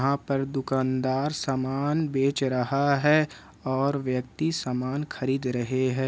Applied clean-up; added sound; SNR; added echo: none; none; none; none.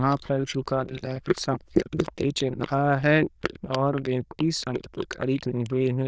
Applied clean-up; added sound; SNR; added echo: neural diffusion model UNIVERSE++.